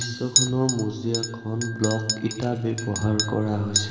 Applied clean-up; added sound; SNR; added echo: none; Chink, clink; 3 dB; reverberation time 2.5 s.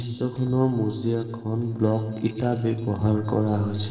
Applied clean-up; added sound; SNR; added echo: neural separator model SepFormer DNS4.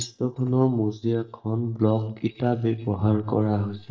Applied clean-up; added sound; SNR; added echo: neural mask model DeepFilterNet 3.